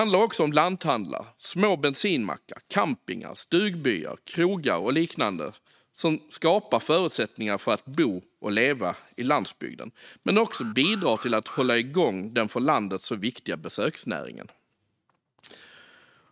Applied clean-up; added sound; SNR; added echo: neural mask model RNNoise.